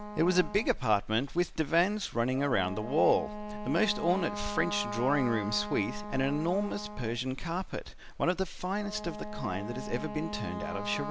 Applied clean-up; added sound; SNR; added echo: none; Wind instrument, woodwind instrument; 10 dB; none.